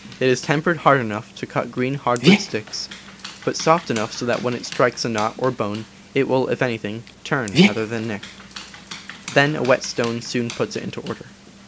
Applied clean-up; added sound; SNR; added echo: none; Dog; 5 dB; none.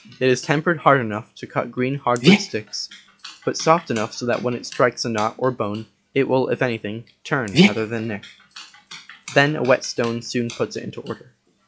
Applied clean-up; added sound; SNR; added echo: classical method log-MMSE.